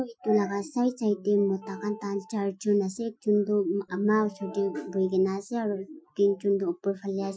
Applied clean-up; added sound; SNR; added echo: classical method Wiener filter.